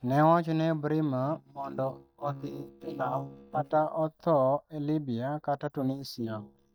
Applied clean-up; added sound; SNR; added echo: neural mask model DeepFilterNet 3.